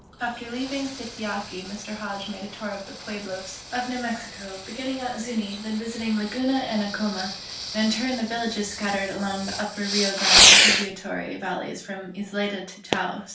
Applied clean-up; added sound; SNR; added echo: none; Fireworks; -3 dB; reverberation time 0.3 s.